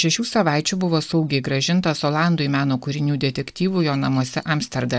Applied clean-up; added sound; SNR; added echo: neural mask model DeepFilterNet 3.